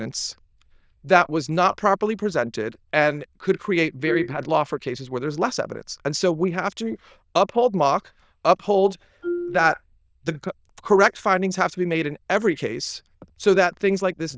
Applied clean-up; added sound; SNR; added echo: neural diffusion model UNIVERSE++.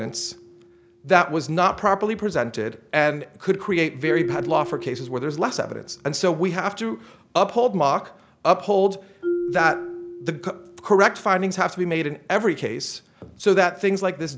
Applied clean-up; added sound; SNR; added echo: none; Marimba, xylophone; 13 dB; none.